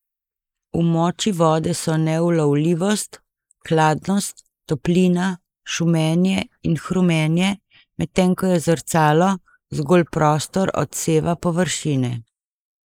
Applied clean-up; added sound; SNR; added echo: neural mask model Resemble Enhance denoiser.